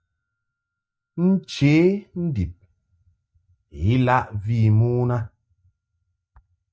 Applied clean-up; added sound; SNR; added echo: neural mask model DeepFilterNet 3.